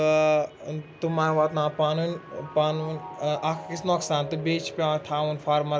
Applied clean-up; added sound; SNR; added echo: none; Mallet percussion; 18 dB; none.